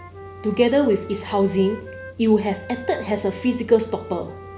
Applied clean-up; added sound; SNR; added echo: none; Wind instrument, woodwind instrument; 17 dB; none.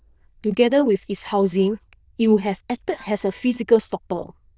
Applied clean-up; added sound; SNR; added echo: neural diffusion model UNIVERSE++.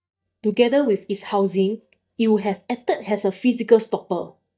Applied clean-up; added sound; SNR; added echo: neural mask model DeepFilterNet 3.